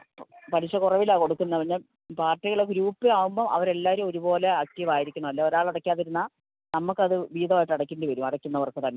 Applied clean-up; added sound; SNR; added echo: none; none; none; none.